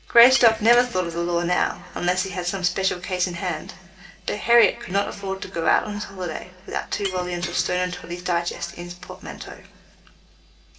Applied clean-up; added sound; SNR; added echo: none; Shatter; 15 dB; reverberation time 2.4 s.